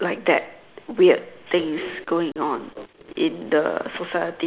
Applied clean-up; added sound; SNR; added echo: none; none; none; none.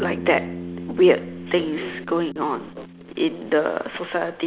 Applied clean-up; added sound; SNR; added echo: none; Bass guitar; 12 dB; none.